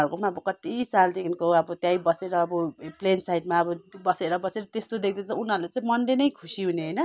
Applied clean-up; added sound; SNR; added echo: none; none; none; none.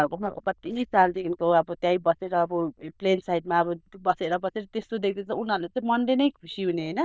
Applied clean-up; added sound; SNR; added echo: neural diffusion model UNIVERSE++.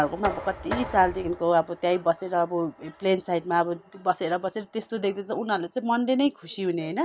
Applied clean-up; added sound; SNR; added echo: none; Knock; 15 dB; none.